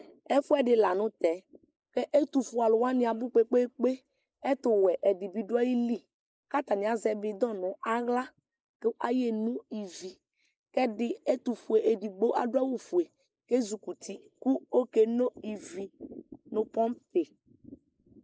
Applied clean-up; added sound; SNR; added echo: neural mask model Resemble Enhance denoiser.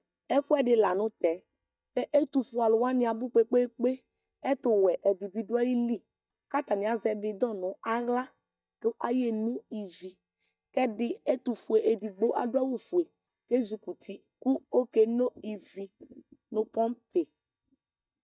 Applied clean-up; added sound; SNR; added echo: neural mask model DeepFilterNet 3.